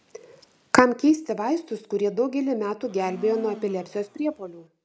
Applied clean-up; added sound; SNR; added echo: none; Domestic sounds, home sounds; 19 dB; none.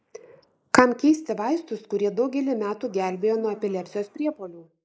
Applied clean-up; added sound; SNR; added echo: neural mask model Resemble Enhance denoiser.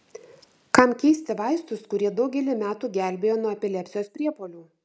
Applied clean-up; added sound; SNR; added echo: none; none; none; none.